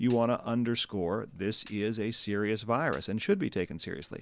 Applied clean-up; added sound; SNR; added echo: none; Tambourine; 13 dB; none.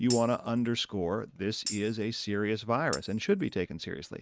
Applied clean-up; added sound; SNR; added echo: neural mask model RNNoise.